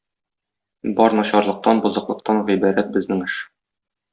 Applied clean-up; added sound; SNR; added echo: none; none; none; none.